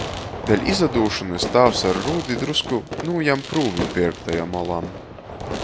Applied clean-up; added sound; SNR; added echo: none; Fireworks; 8 dB; none.